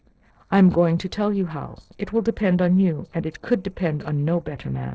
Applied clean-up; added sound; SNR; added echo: neural separator model SepFormer DNS4.